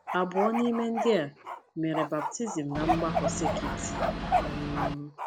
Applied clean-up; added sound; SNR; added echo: none; Bark + Boat, Water vehicle; 1 dB; none.